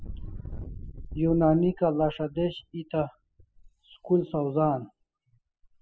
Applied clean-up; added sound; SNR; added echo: classical method spectral subtraction.